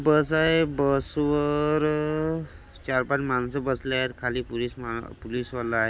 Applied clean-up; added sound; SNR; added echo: none; Wind / Bird / Insect; 19 dB; none.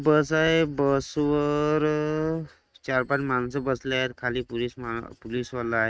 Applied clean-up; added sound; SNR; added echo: neural mask model RNNoise.